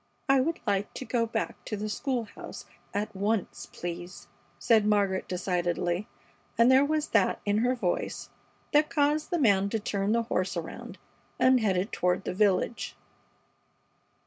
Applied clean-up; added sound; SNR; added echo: none; none; none; none.